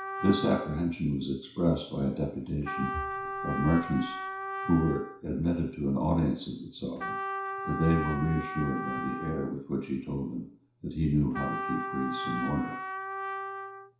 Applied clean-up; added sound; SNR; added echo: none; Trumpet; 7 dB; reverberation time 0.6 s.